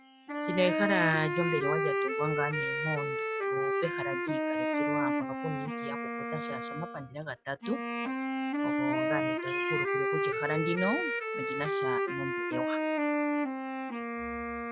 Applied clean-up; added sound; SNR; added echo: classical method log-MMSE.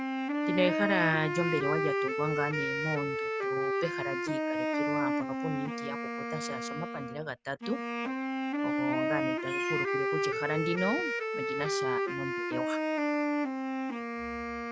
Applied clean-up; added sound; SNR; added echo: none; Wind instrument, woodwind instrument; -4 dB; none.